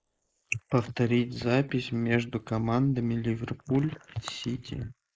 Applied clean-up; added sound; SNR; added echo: neural mask model Resemble Enhance denoiser.